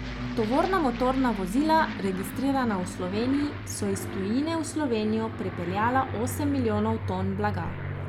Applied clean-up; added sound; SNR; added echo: none; Aircraft; 6 dB; none.